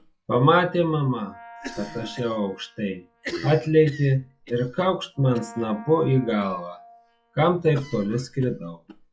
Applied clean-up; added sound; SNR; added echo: classical method log-MMSE.